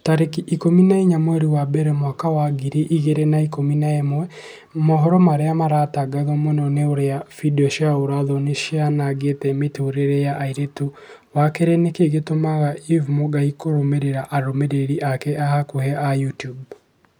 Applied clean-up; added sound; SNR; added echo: none; none; none; none.